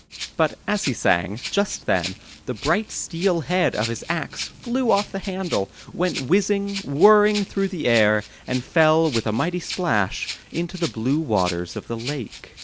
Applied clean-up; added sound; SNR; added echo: none; Rattle (instrument); 14 dB; none.